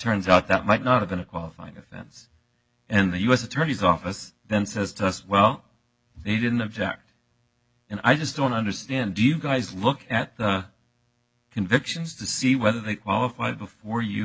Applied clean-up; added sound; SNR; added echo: none; none; none; none.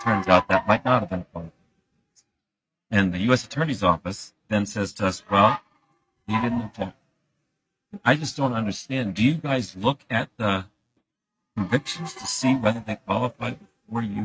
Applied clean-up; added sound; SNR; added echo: neural mask model RNNoise.